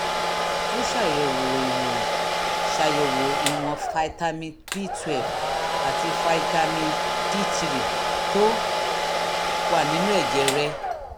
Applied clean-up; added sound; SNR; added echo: none; Domestic sounds, home sounds; -3 dB; none.